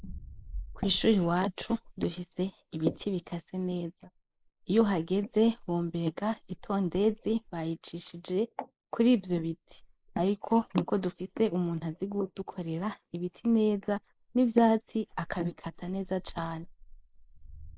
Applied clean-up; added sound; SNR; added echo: neural mask model Resemble Enhance denoiser.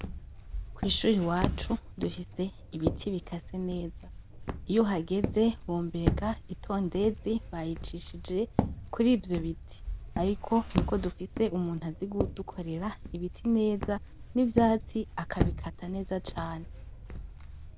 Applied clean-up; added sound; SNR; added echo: none; Walk, footsteps; 5 dB; none.